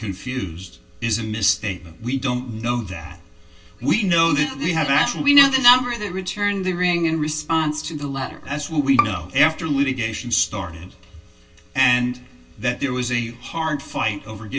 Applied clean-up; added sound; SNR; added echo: none; Bowed string instrument; 7 dB; reverberation time 0.2 s.